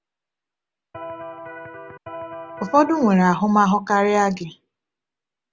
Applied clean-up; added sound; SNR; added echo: none; Electric guitar; 13 dB; none.